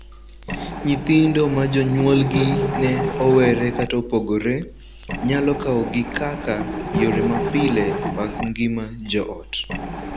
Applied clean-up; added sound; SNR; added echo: none; Mechanisms; 6 dB; none.